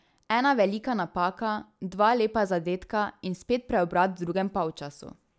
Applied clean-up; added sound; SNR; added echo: none; none; none; none.